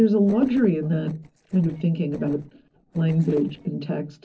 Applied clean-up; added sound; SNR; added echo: neural separator model SepFormer DNS4.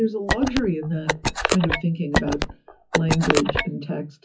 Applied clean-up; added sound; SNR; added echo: classical method WPE with log-MMSE.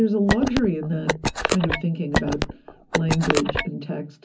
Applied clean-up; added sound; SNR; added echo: none; Telephone; 1 dB; reverberation time 0.4 s.